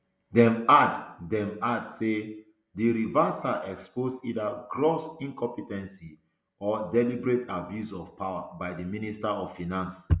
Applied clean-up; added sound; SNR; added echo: none; none; none; none.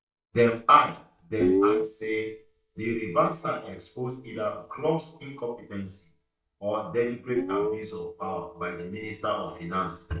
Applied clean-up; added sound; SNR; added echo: neural mask model DeepFilterNet 3.